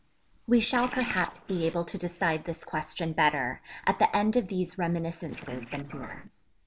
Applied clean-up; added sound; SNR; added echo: neural mask model Resemble Enhance denoiser.